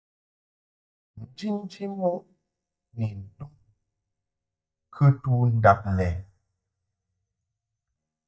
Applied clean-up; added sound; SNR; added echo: neural mask model DeepFilterNet 3.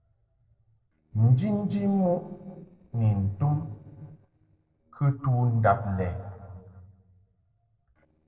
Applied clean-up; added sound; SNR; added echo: neural separator model SepFormer DNS4.